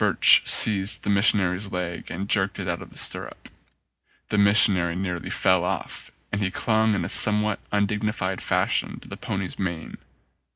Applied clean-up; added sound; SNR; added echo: none; none; none; none.